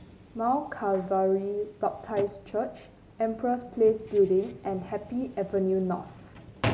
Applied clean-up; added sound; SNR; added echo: none; Drawer open or close; 13 dB; none.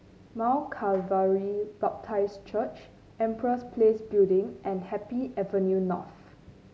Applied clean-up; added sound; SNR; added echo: none; none; none; none.